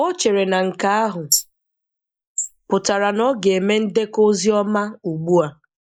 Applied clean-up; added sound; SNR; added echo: neural mask model Resemble Enhance denoiser.